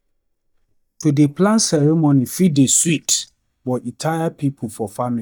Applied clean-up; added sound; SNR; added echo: neural mask model DeepFilterNet 3.